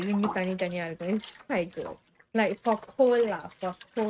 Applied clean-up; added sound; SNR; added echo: neural mask model RNNoise.